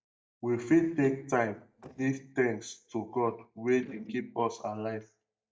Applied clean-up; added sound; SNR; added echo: neural mask model DeepFilterNet 3.